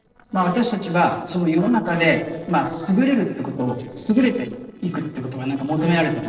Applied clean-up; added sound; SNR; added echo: neural separator model SepFormer DNS4.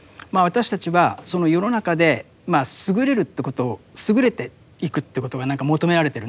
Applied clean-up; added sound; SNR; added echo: none; none; none; none.